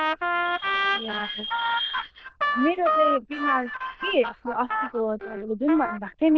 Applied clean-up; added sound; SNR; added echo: neural diffusion model UNIVERSE++.